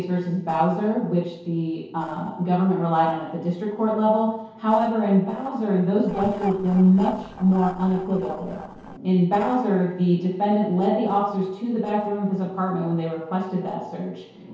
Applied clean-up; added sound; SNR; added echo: neural separator model SepFormer DNS4.